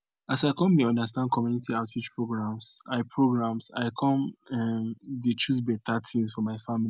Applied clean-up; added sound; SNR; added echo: none; none; none; none.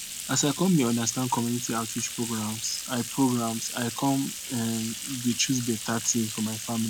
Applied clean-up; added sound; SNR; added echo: none; Bathtub (filling or washing); 8 dB; none.